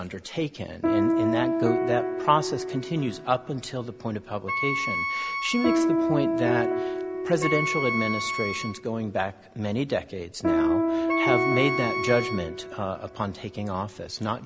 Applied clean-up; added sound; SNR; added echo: none; Wind instrument, woodwind instrument + Piano; -1 dB; none.